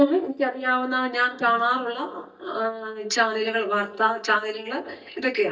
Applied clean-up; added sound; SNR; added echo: neural mask model DeepFilterNet 3.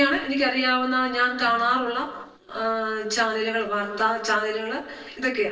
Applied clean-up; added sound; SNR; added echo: neural separator model SepFormer DNS4.